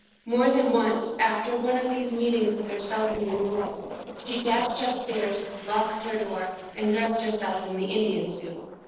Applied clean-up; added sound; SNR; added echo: neural separator model SepFormer DNS4.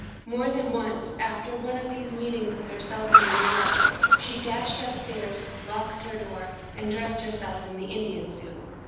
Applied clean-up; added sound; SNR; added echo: none; Car; -3 dB; reverberation time 1.1 s.